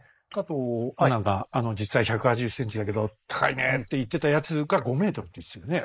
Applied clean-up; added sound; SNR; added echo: neural mask model Resemble Enhance denoiser.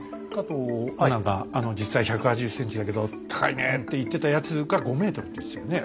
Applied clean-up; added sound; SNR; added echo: none; none; none; none.